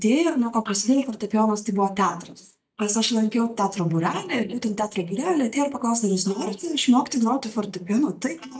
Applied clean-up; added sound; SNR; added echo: neural mask model DeepFilterNet 3.